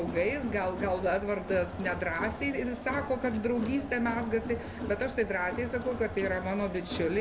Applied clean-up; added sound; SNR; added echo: none; Crowd; 8 dB; none.